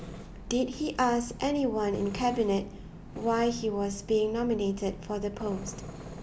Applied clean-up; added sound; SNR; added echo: none; Tools; 18 dB; none.